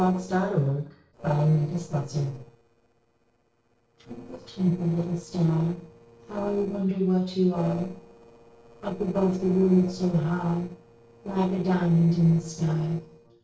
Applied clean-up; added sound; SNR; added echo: neural separator model SepFormer DNS4.